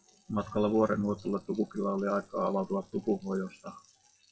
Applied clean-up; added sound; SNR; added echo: classical method WPE with log-MMSE.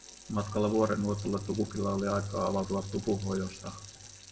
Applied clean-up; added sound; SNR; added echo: none; Sink (filling or washing) / Water tap, faucet; 18 dB; reverberation time 0.8 s.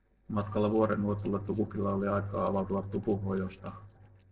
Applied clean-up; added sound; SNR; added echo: neural separator model SepFormer DNS4.